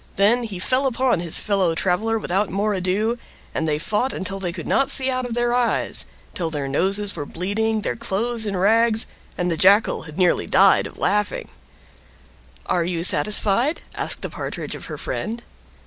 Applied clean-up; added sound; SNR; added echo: none; none; none; none.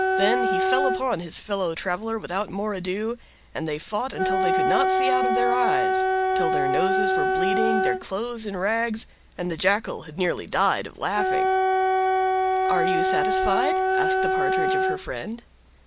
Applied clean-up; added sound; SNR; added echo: none; Wind instrument, woodwind instrument; -4 dB; none.